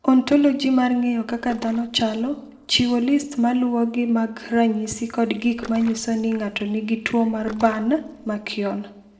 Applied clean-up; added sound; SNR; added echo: neural separator model SepFormer DNS4.